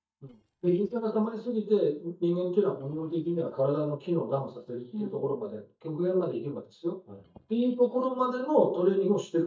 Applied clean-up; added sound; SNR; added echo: neural mask model DeepFilterNet 3.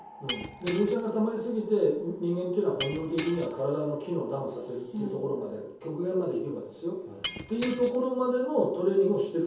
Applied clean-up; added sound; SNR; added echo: none; Shatter; 13 dB; reverberation time 0.7 s.